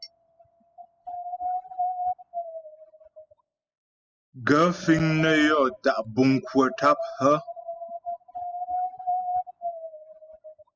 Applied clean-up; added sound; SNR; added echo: classical method spectral subtraction.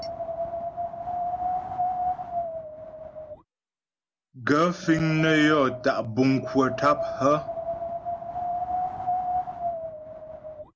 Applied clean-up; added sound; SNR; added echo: none; Wind; 4 dB; none.